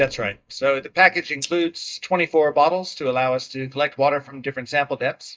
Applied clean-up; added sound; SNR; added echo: neural mask model DeepFilterNet 3.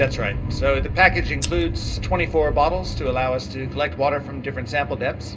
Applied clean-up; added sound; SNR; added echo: none; Scissors; 7 dB; reverberation time 0.2 s.